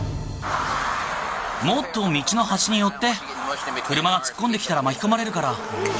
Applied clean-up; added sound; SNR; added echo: none; none; none; none.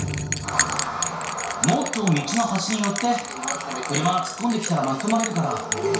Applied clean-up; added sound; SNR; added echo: none; Bell; 6 dB; reverberation time 0.6 s.